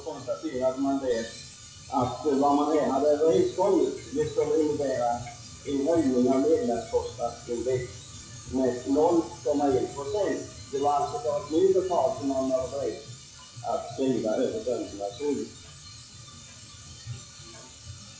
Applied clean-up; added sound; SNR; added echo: classical method WPE with log-MMSE.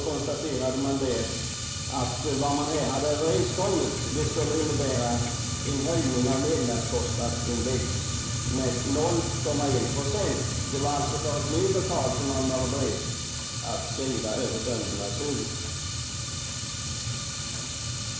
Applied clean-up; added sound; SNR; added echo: none; Fire; 1 dB; reverberation time 1.0 s.